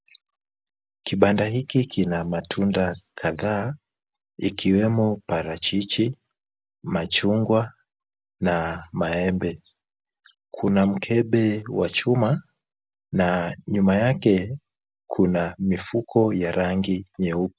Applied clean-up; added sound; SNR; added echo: none; none; none; none.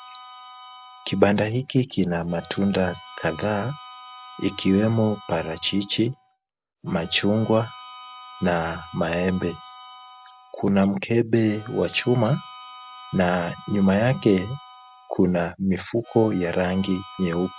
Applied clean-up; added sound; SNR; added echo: none; Harmonica; 20 dB; none.